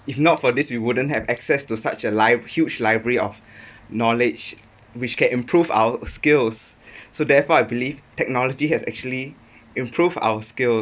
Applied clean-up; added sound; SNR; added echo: none; none; none; none.